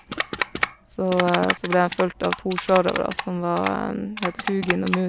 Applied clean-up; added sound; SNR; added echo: none; Typing; 6 dB; none.